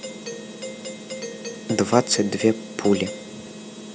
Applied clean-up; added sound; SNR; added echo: none; Doorbell; 12 dB; none.